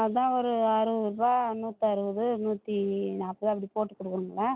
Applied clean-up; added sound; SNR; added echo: none; none; none; none.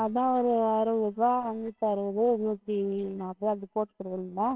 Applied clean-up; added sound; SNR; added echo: neural separator model SepFormer WHAMR!.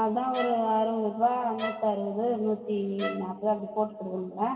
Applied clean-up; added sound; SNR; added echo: none; Bowed string instrument; 11 dB; reverberation time 2.2 s.